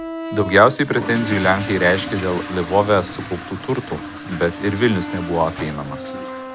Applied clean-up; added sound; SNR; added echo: none; Fill (with liquid) / Toilet flush + Brass instrument; 9 dB; none.